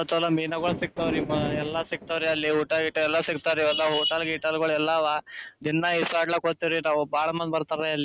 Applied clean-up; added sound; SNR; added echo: neural mask model RNNoise.